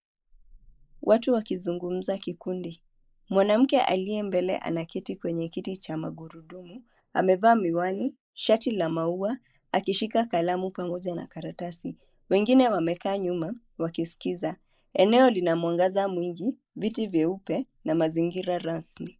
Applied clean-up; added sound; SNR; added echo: neural mask model Resemble Enhance denoiser.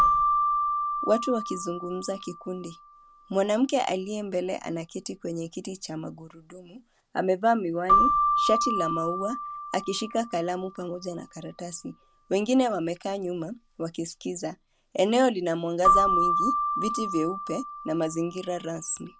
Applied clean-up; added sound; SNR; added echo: none; Keyboard (musical); 1 dB; none.